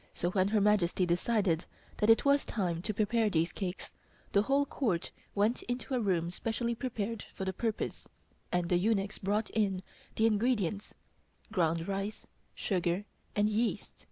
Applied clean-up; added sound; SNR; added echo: none; none; none; none.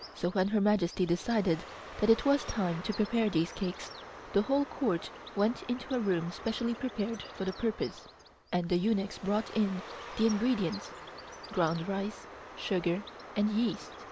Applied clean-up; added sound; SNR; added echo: none; Bird; 15 dB; none.